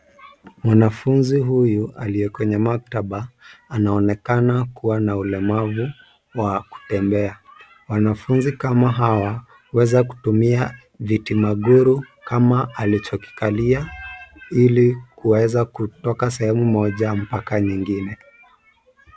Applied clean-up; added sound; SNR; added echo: none; none; none; none.